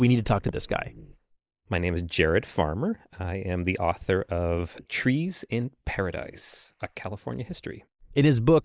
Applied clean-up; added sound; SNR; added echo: neural mask model Resemble Enhance denoiser.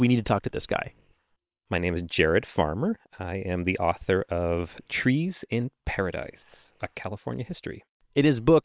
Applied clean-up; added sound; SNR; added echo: neural separator model SepFormer WHAM!.